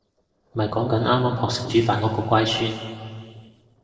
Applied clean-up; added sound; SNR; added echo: neural separator model SepFormer DNS4.